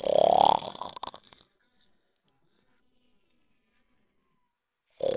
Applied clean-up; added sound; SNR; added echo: neural separator model SepFormer WHAMR!.